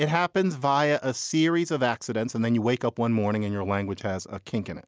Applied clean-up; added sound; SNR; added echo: none; none; none; none.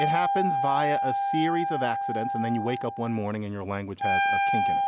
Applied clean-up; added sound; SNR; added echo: none; Wind instrument, woodwind instrument; -3 dB; none.